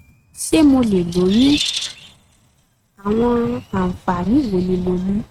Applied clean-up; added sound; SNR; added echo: neural mask model RNNoise.